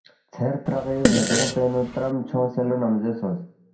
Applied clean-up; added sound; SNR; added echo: none; Fart; 0 dB; reverberation time 0.5 s.